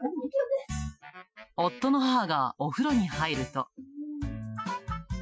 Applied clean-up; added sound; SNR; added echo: classical method Wiener filter.